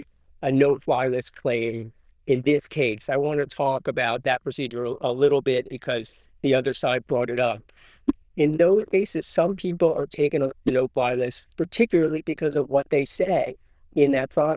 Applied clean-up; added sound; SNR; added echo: neural diffusion model UNIVERSE++.